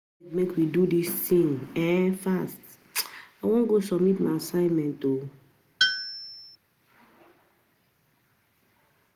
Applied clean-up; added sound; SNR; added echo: none; Tools; 0 dB; none.